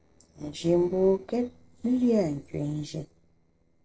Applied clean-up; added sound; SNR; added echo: neural separator model SepFormer DNS4.